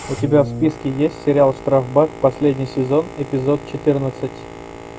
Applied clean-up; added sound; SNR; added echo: none; Boat, Water vehicle; 14 dB; none.